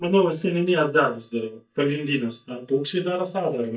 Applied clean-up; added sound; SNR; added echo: neural mask model DeepFilterNet 3.